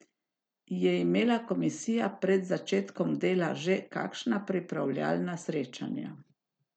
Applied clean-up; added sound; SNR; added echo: none; none; none; none.